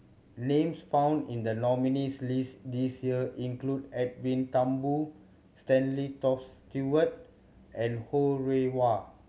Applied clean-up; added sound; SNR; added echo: none; none; none; none.